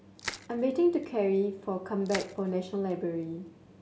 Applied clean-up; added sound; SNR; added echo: none; Crushing; 15 dB; none.